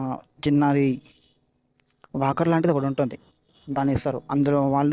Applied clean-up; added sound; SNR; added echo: neural separator model SepFormer DNS4.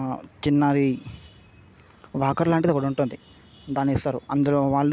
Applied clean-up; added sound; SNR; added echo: none; none; none; none.